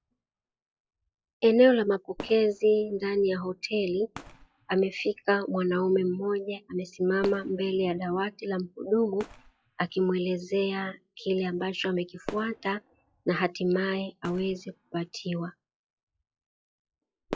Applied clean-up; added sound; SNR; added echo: classical method log-MMSE.